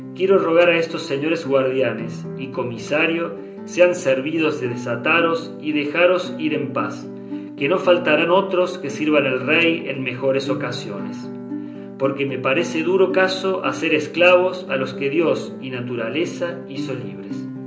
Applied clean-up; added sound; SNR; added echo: none; Guitar; 11 dB; reverberation time 0.5 s.